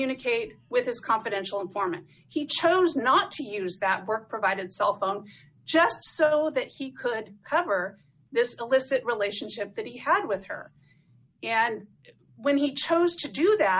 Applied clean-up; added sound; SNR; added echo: none; Bird; 2 dB; none.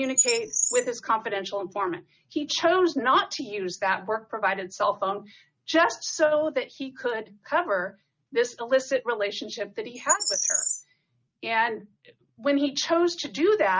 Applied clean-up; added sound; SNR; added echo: neural mask model RNNoise.